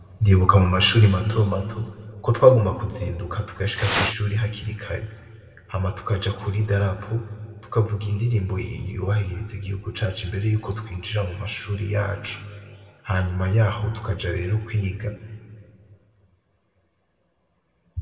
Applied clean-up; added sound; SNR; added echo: none; Fire; 0 dB; reverberation time 2.4 s.